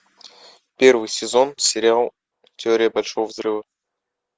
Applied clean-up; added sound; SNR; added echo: none; none; none; none.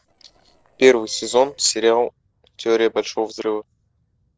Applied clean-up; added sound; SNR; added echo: neural separator model SepFormer DNS4.